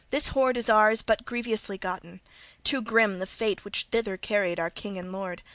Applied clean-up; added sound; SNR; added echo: none; none; none; none.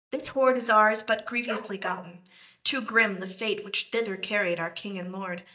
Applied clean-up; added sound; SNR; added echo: neural mask model DeepFilterNet 3.